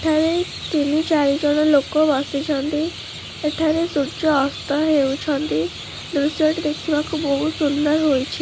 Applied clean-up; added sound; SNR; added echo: none; Chirp, tweet; 14 dB; none.